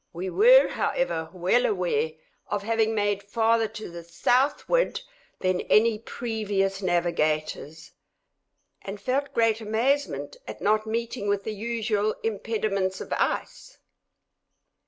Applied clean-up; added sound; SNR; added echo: none; none; none; none.